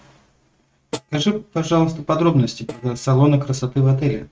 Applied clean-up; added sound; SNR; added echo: neural mask model RNNoise.